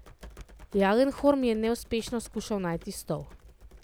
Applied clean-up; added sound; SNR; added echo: none; Computer keyboard; 19 dB; none.